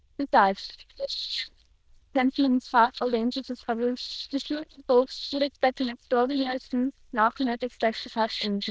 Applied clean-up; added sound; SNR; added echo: neural diffusion model UNIVERSE++.